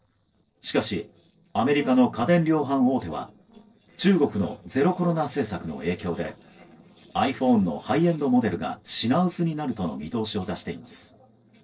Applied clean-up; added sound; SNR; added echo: neural separator model SepFormer DNS4.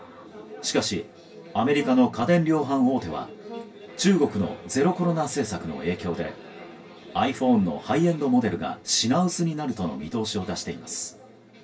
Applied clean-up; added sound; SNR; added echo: none; Brass instrument; 20 dB; reverberation time 0.2 s.